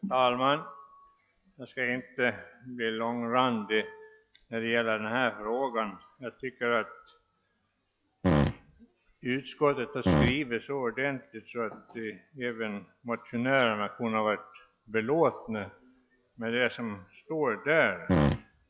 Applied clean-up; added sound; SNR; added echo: classical method log-MMSE.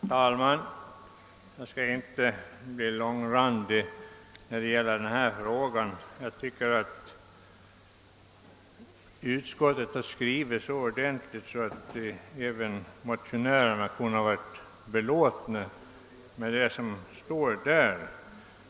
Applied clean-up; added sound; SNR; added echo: none; none; none; none.